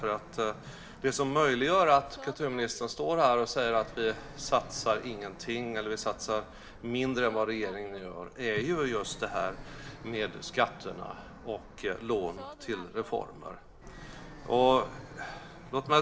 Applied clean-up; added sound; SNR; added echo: none; Fixed-wing aircraft, airplane; 17 dB; reverberation time 0.4 s.